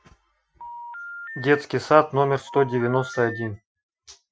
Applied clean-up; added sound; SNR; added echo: classical method Wiener filter.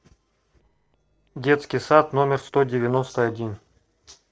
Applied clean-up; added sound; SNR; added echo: neural separator model SepFormer DNS4.